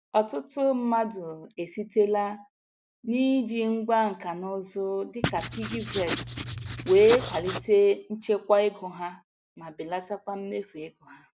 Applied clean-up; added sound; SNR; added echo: none; Writing; 4 dB; none.